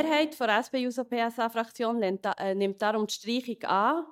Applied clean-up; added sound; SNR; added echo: neural mask model DeepFilterNet 3.